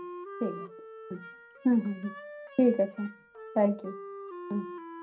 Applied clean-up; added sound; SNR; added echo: none; Wind instrument, woodwind instrument; 13 dB; reverberation time 0.3 s.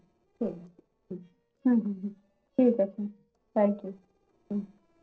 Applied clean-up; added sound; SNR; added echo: neural separator model SepFormer DNS4.